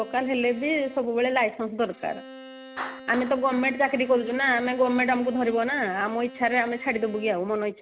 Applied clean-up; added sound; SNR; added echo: none; Bowed string instrument + Clapping; 17 dB; none.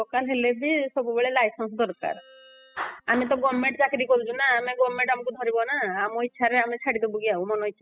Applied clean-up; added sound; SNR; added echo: classical method spectral subtraction.